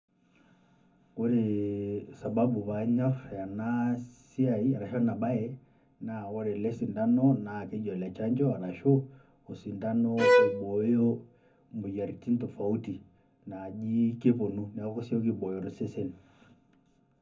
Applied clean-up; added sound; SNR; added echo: none; Bowed string instrument; -2 dB; reverberation time 0.3 s.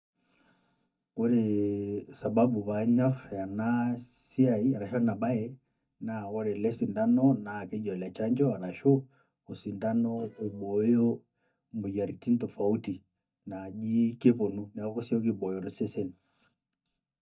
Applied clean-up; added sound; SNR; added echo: neural mask model DeepFilterNet 3.